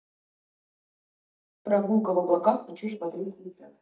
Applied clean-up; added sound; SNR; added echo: neural mask model DeepFilterNet 3.